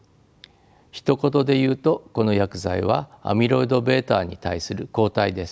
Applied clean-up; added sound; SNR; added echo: none; none; none; none.